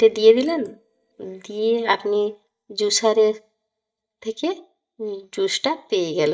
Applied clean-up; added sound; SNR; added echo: neural mask model DeepFilterNet 3.